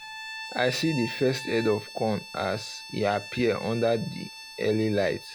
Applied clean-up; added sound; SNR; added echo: none; Bowed string instrument; 13 dB; none.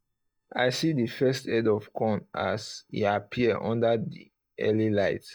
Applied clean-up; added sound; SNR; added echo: neural mask model DeepFilterNet 3.